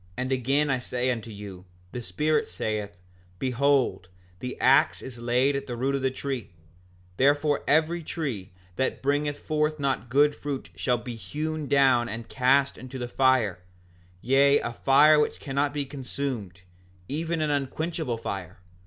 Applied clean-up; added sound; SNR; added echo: none; none; none; none.